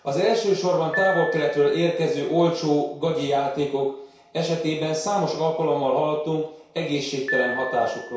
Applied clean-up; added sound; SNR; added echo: none; Piano; 13 dB; reverberation time 0.6 s.